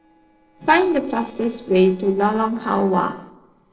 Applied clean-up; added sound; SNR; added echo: neural separator model SepFormer DNS4.